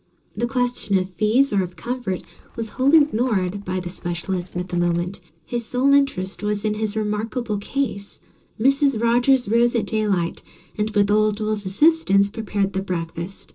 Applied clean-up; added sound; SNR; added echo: neural separator model SepFormer DNS4.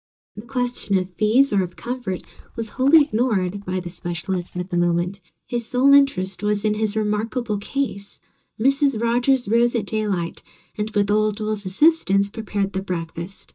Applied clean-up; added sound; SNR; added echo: neural mask model DeepFilterNet 3.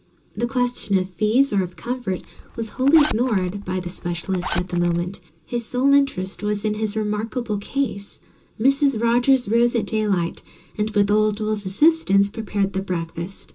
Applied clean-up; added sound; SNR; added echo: none; Zipper (clothing); 9 dB; reverberation time 0.2 s.